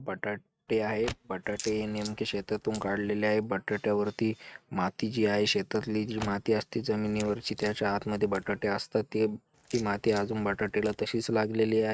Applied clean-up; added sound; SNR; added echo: neural mask model RNNoise.